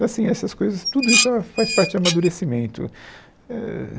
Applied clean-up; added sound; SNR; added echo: none; Dishes, pots, and pans; 2 dB; none.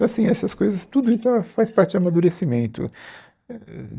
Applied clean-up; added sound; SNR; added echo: neural mask model DeepFilterNet 3.